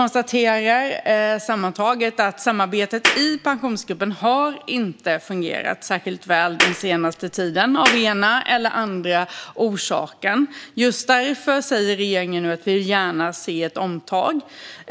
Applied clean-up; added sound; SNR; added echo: none; Clapping; 4 dB; none.